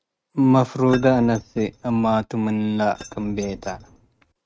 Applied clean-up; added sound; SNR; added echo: neural mask model RNNoise.